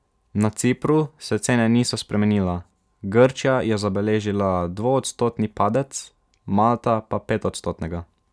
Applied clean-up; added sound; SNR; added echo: none; none; none; none.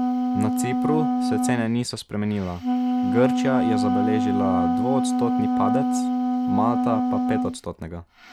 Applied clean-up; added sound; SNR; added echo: none; Wind instrument, woodwind instrument; -4 dB; none.